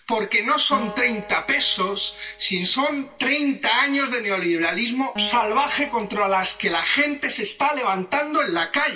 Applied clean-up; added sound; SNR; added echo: none; Acoustic guitar; 17 dB; reverberation time 0.2 s.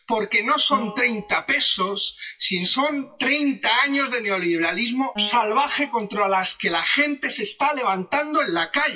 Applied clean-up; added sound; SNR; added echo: classical method WPE with log-MMSE.